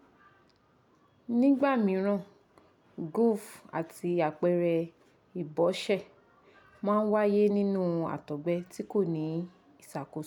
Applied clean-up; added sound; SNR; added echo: none; none; none; none.